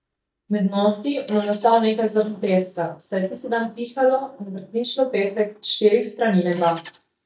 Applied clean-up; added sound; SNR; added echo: neural mask model DeepFilterNet 3.